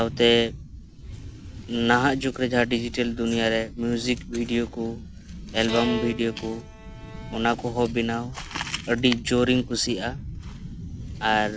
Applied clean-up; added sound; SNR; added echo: none; Bowed string instrument; 11 dB; none.